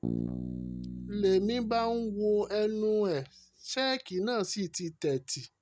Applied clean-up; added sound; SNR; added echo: none; Bass guitar; 9 dB; none.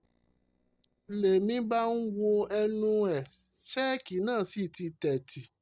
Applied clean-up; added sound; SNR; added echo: neural separator model SepFormer DNS4.